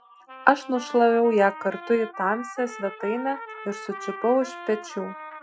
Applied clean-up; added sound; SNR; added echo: classical method Wiener filter.